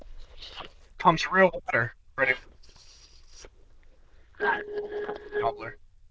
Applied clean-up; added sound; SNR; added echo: neural diffusion model UNIVERSE++.